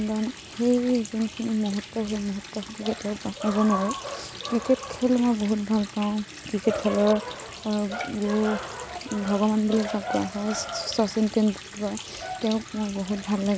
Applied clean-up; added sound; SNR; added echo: none; Water tap, faucet; 15 dB; none.